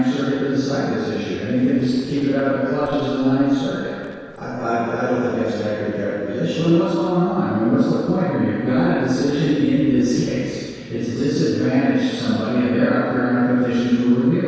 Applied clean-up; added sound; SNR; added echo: neural separator model SepFormer DNS4.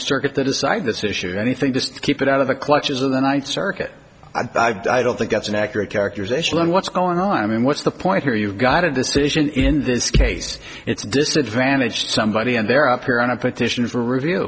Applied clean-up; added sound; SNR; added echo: none; none; none; none.